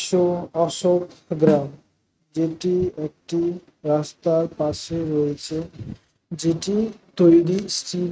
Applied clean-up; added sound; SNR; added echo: neural mask model RNNoise.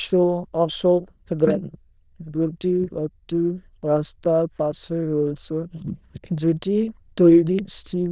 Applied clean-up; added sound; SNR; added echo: neural diffusion model UNIVERSE++.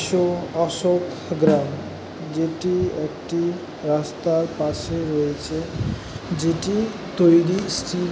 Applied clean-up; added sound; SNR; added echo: none; Snare drum; 3 dB; none.